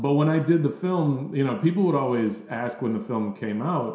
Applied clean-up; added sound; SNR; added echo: none; none; none; reverberation time 0.7 s.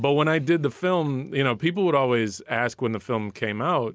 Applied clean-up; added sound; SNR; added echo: none; none; none; none.